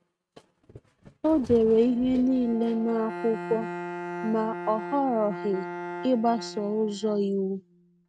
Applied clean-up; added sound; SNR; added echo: neural mask model RNNoise.